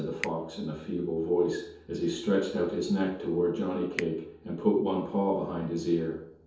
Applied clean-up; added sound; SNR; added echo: none; Finger snapping; 18 dB; reverberation time 0.7 s.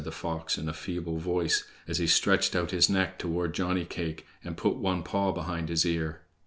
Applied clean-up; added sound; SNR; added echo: none; none; none; none.